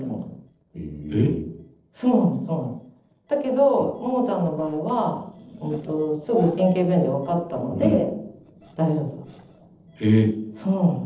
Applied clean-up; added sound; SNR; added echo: neural separator model SepFormer DNS4.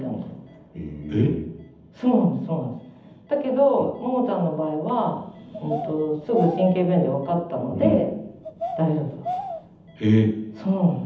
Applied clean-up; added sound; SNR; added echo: none; Bird vocalization, bird call, bird song; 11 dB; reverberation time 0.8 s.